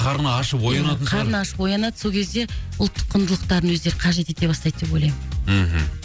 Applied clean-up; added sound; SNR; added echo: none; none; none; none.